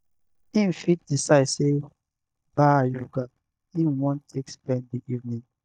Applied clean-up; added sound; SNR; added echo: neural mask model DeepFilterNet 3.